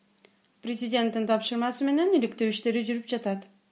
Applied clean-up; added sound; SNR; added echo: none; none; none; none.